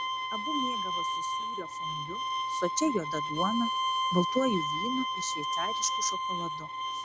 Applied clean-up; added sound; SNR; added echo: none; Bowed string instrument; -2 dB; none.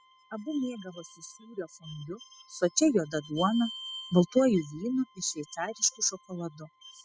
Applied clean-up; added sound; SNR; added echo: classical method spectral subtraction.